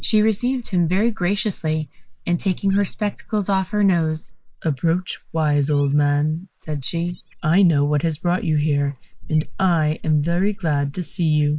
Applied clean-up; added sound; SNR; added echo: neural mask model Resemble Enhance denoiser.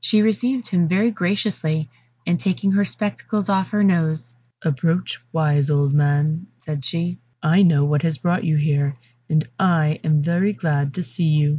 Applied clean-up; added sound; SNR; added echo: none; none; none; none.